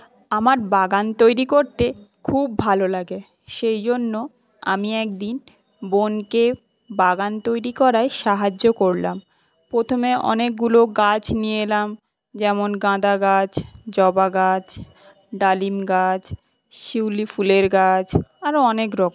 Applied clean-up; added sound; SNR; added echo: none; none; none; none.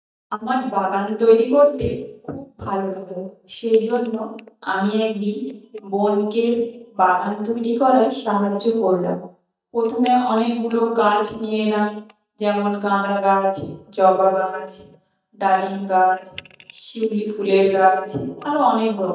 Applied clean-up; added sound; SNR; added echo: neural mask model DeepFilterNet 3.